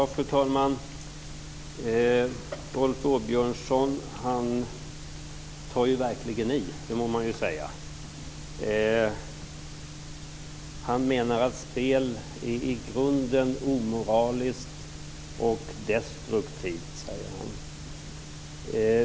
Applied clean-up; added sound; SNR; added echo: none; none; none; none.